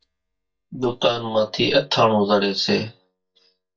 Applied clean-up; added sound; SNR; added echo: neural mask model DeepFilterNet 3.